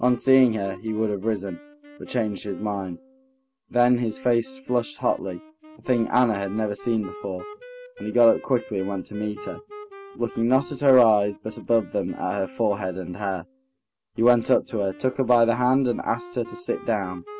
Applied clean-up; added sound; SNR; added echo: none; Wind instrument, woodwind instrument; 19 dB; none.